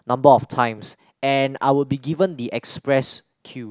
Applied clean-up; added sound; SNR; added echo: none; none; none; none.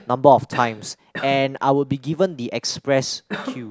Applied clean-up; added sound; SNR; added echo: none; Cough; 16 dB; none.